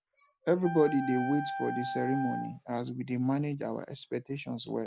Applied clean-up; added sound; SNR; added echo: none; Wind instrument, woodwind instrument; 7 dB; none.